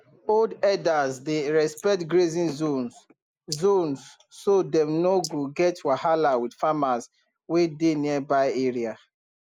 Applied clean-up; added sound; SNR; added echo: neural mask model Resemble Enhance denoiser.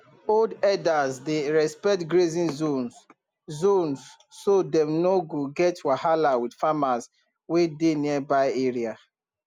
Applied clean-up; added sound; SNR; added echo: none; none; none; none.